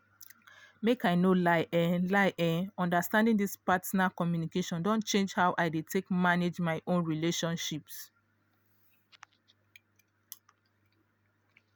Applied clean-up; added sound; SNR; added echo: none; none; none; none.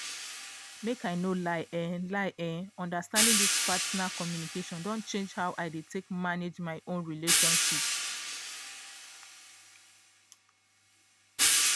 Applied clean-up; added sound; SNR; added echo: none; Hi-hat; -4 dB; none.